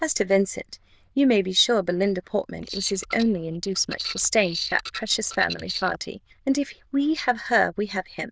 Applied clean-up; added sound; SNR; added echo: neural diffusion model UNIVERSE++.